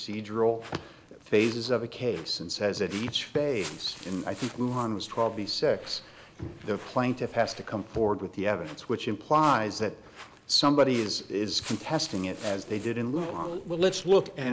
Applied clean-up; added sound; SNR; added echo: none; Walk, footsteps; 20 dB; none.